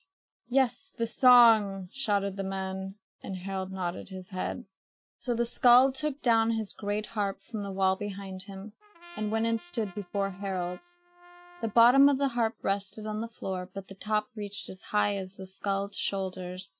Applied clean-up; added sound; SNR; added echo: neural mask model RNNoise.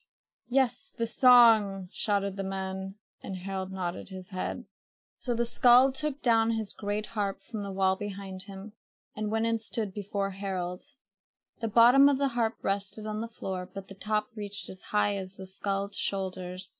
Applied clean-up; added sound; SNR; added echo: neural mask model Resemble Enhance denoiser.